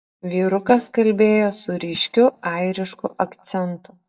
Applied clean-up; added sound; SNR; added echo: neural mask model DeepFilterNet 3.